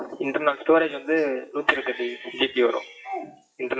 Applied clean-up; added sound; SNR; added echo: classical method WPE with log-MMSE.